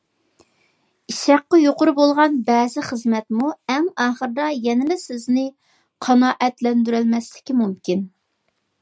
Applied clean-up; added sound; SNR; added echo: none; none; none; none.